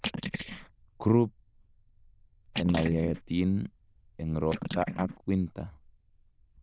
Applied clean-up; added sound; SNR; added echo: neural diffusion model UNIVERSE++.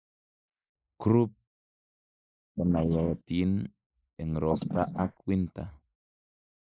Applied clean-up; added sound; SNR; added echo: neural mask model Resemble Enhance denoiser.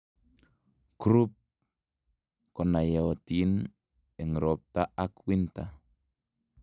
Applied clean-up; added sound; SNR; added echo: none; none; none; none.